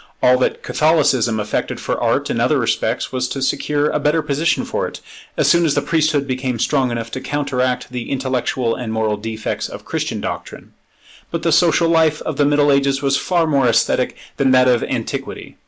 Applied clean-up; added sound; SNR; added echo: none; none; none; none.